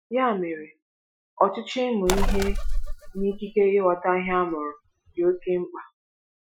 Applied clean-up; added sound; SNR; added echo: classical method Wiener filter.